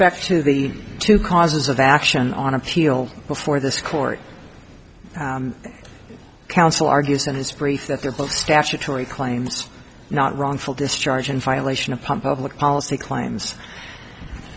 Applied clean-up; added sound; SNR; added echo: none; none; none; none.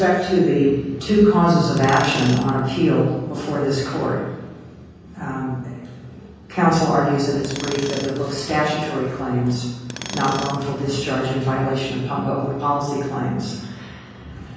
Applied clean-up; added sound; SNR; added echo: none; Tools; 13 dB; reverberation time 1.3 s.